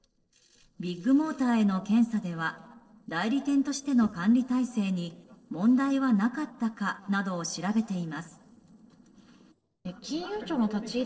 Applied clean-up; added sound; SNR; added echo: neural separator model SepFormer DNS4.